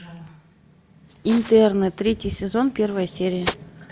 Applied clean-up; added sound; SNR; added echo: none; none; none; none.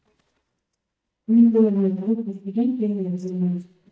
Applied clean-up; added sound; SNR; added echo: neural mask model DeepFilterNet 3.